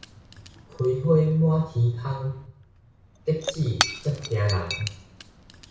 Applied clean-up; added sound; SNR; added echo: none; Shatter / Crushing; 10 dB; reverberation time 0.6 s.